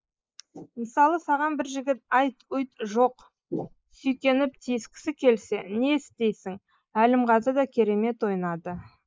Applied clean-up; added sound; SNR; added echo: neural mask model Resemble Enhance denoiser.